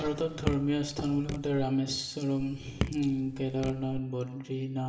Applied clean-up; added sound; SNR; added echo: none; Raindrop / Drip; 7 dB; reverberation time 1.6 s.